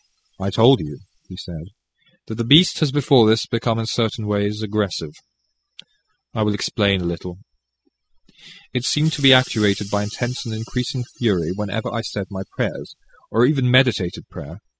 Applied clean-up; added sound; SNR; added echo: classical method spectral subtraction.